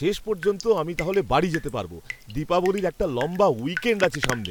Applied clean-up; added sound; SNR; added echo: none; Drip; 12 dB; none.